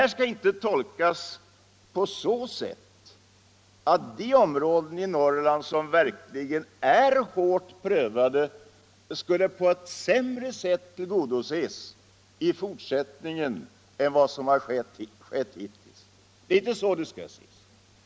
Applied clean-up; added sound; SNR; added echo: none; none; none; none.